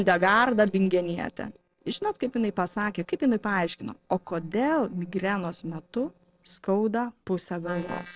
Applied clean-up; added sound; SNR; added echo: neural separator model SepFormer DNS4.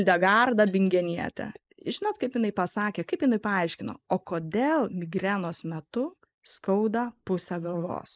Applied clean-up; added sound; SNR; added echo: neural mask model Resemble Enhance denoiser.